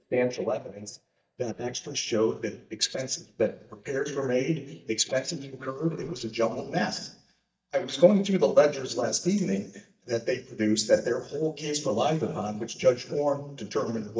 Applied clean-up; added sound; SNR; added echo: neural mask model DeepFilterNet 3.